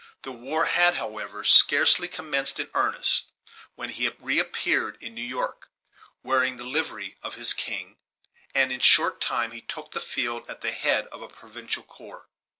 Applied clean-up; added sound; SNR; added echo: none; none; none; none.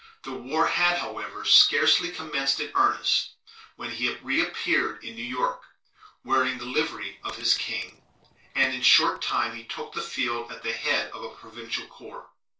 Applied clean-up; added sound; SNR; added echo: neural separator model SepFormer DNS4.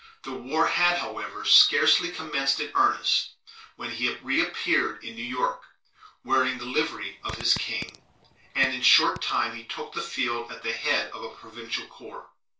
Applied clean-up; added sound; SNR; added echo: none; Fart; 16 dB; reverberation time 0.2 s.